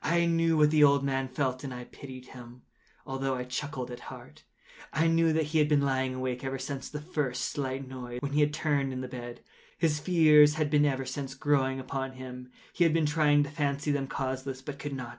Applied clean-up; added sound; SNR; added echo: none; none; none; none.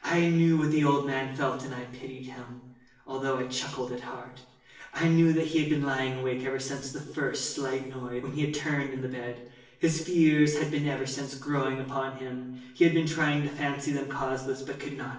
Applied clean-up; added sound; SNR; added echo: none; none; none; reverberation time 0.8 s.